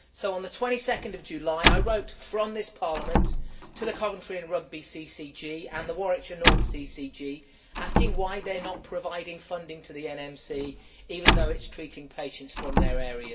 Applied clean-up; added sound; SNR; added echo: none; Slam; -4 dB; reverberation time 0.7 s.